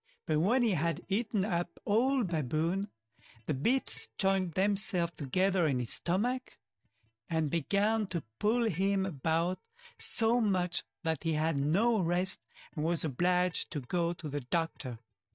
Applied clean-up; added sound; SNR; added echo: neural mask model DeepFilterNet 3.